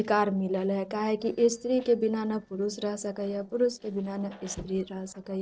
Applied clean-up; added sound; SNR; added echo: neural separator model SepFormer DNS4.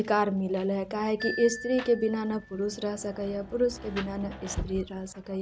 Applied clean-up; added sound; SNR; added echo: none; Marimba, xylophone + Rain; 12 dB; none.